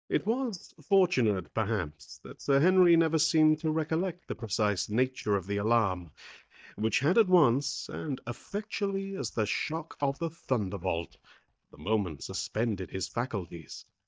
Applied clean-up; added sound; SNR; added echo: neural mask model DeepFilterNet 3.